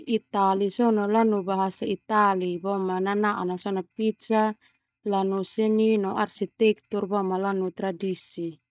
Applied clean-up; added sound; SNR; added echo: neural mask model DeepFilterNet 3.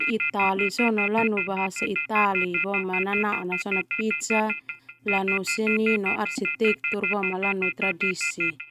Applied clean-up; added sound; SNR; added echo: neural mask model RNNoise.